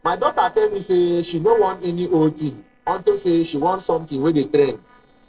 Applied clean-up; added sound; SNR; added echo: neural separator model SepFormer DNS4.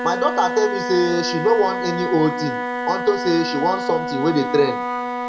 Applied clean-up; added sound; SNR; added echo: none; Wind instrument, woodwind instrument; 4 dB; reverberation time 0.3 s.